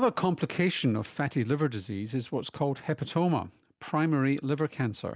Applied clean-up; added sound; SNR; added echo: none; none; none; none.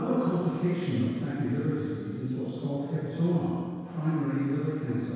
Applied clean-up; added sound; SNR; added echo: none; none; none; reverberation time 2.0 s.